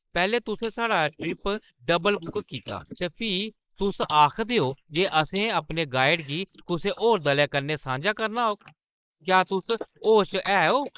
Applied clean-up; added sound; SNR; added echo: neural mask model Resemble Enhance denoiser.